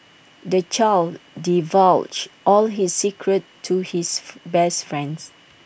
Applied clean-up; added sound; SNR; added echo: none; none; none; none.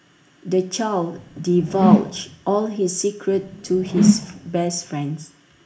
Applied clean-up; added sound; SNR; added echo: none; Whoosh, swoosh, swish; -1 dB; reverberation time 0.4 s.